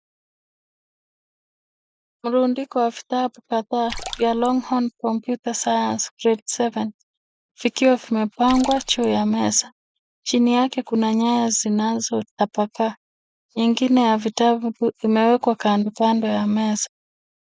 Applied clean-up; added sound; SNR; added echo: none; Splash, splatter; 13 dB; none.